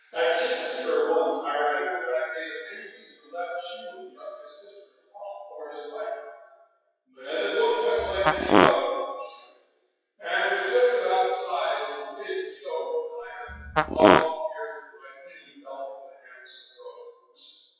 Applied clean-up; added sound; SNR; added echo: classical method WPE with log-MMSE.